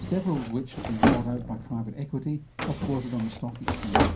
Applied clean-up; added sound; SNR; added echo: none; Drawer open or close; -2 dB; reverberation time 0.3 s.